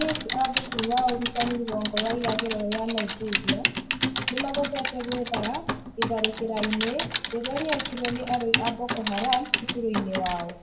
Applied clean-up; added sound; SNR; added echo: none; Typing; 1 dB; reverberation time 0.6 s.